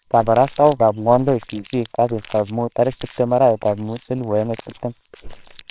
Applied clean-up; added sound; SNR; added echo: neural separator model SepFormer WHAMR!.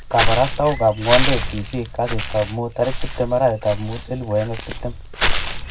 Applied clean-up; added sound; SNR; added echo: none; Walk, footsteps / Bird; 1 dB; reverberation time 0.3 s.